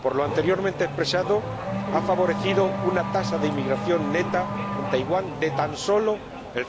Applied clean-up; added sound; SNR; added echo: none; Race car, auto racing / Accelerating, revving, vroom; 4 dB; none.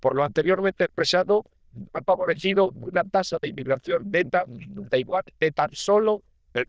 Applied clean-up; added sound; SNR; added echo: neural diffusion model UNIVERSE++.